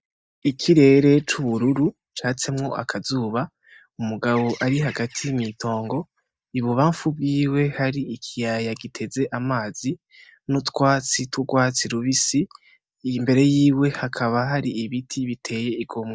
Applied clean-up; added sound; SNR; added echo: neural mask model DeepFilterNet 3.